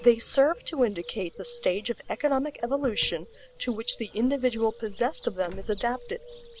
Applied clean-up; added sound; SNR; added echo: none; Doorbell + Bird; 17 dB; none.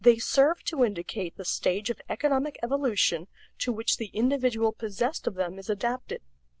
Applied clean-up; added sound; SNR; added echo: none; none; none; none.